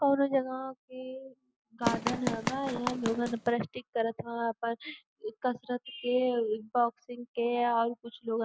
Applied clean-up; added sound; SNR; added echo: none; Run; 3 dB; none.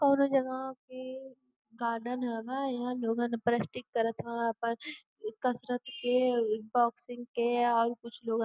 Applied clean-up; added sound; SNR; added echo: none; none; none; none.